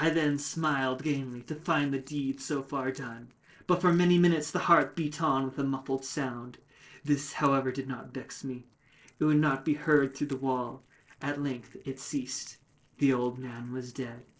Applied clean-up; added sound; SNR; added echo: neural separator model SepFormer DNS4.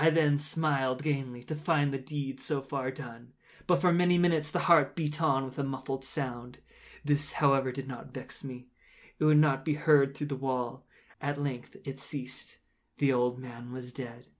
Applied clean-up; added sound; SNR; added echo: none; none; none; none.